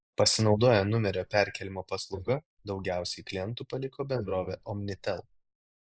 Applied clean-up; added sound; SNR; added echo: neural mask model Resemble Enhance denoiser.